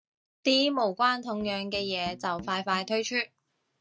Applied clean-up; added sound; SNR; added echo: neural mask model DeepFilterNet 3.